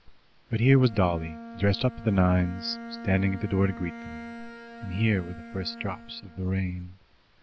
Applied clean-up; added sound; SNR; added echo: none; Bowed string instrument; 15 dB; none.